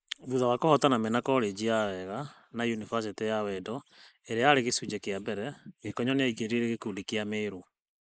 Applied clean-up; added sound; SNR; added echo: neural mask model Resemble Enhance denoiser.